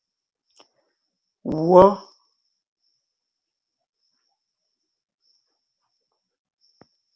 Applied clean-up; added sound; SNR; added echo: none; none; none; none.